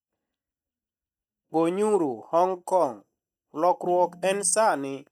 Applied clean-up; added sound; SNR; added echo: neural mask model DeepFilterNet 3.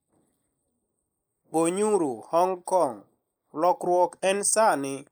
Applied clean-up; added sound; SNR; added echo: neural mask model Resemble Enhance denoiser.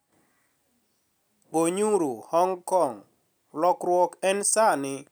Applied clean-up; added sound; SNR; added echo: none; none; none; none.